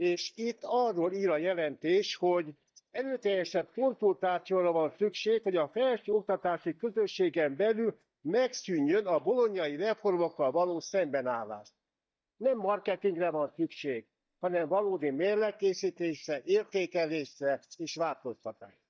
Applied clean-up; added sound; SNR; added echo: neural mask model DeepFilterNet 3.